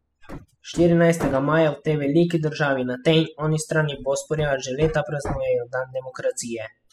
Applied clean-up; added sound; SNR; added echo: classical method spectral subtraction.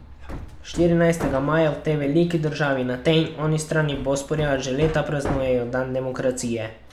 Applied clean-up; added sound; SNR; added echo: none; Hammer; 13 dB; none.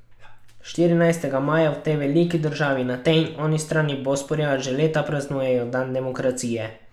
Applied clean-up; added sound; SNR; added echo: none; none; none; none.